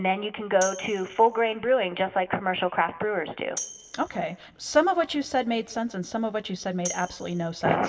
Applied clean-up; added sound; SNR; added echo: none; Tambourine; 13 dB; reverberation time 0.7 s.